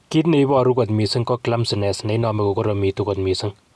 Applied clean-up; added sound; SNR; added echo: none; none; none; none.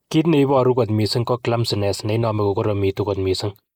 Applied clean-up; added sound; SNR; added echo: neural mask model Resemble Enhance denoiser.